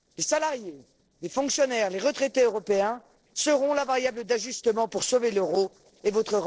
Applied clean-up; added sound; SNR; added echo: neural separator model SepFormer DNS4.